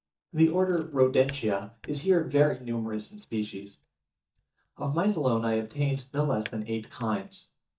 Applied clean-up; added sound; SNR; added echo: neural mask model DeepFilterNet 3.